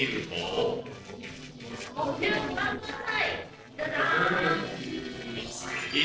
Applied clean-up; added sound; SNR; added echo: neural separator model SepFormer DNS4.